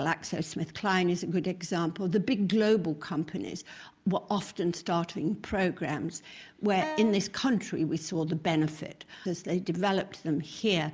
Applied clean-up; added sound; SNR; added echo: none; Wind instrument, woodwind instrument; 10 dB; none.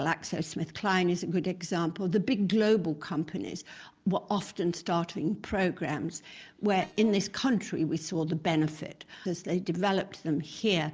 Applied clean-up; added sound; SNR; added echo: neural separator model SepFormer DNS4.